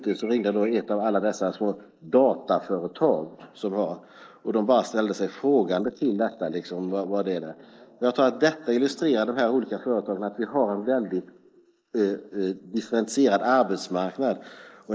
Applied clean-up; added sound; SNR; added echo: neural mask model Resemble Enhance denoiser.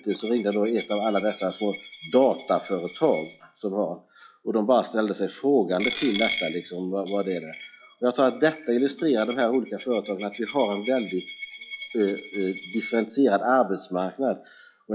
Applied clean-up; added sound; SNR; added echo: classical method log-MMSE.